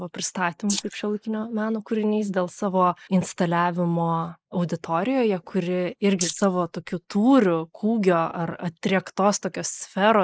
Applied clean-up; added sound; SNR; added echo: neural mask model Resemble Enhance denoiser.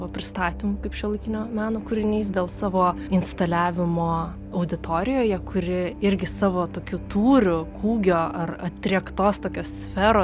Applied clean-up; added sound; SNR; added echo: none; none; none; none.